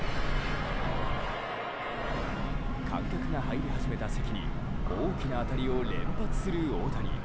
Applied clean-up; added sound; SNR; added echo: none; Train / Breathing; -4 dB; none.